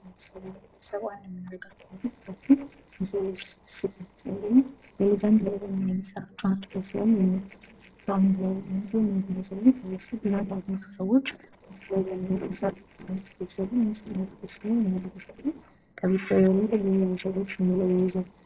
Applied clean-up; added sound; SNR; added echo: neural separator model SepFormer DNS4.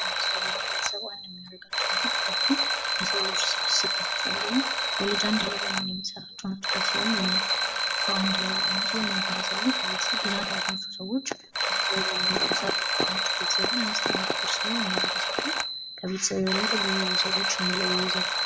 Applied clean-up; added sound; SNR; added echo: none; Alarm; -5 dB; reverberation time 0.3 s.